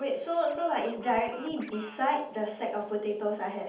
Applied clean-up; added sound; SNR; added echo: none; Scratching (performance technique); 18 dB; reverberation time 0.6 s.